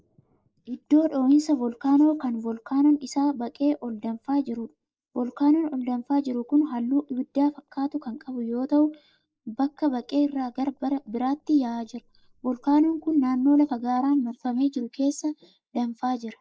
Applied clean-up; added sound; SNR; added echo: neural mask model Resemble Enhance denoiser.